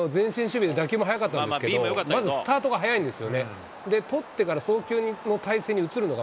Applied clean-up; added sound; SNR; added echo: none; none; none; none.